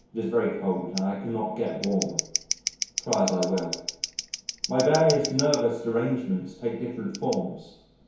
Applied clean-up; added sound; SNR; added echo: none; Scissors; 9 dB; reverberation time 1.0 s.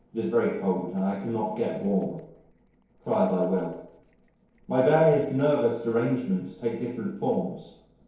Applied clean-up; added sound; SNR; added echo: neural separator model SepFormer DNS4.